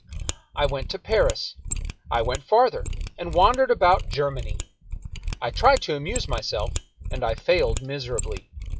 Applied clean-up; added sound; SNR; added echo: classical method log-MMSE.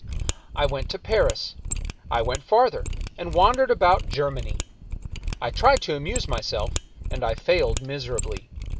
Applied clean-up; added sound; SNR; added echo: none; Mechanisms; 5 dB; none.